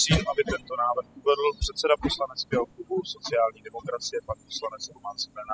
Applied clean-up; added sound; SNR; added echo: classical method spectral subtraction.